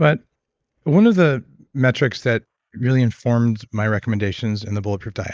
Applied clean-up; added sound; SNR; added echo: neural mask model Resemble Enhance denoiser.